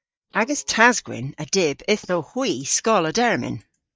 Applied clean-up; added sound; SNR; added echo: neural mask model DeepFilterNet 3.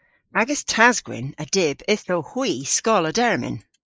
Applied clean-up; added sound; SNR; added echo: neural mask model Resemble Enhance denoiser.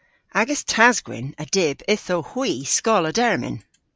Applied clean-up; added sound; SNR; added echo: none; none; none; none.